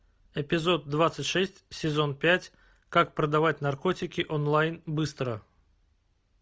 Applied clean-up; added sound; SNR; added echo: none; none; none; none.